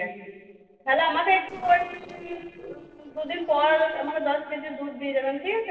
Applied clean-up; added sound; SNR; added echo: neural separator model SepFormer DNS4.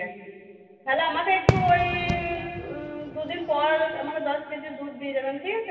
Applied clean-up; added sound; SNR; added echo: none; Fireworks; 4 dB; reverberation time 2.4 s.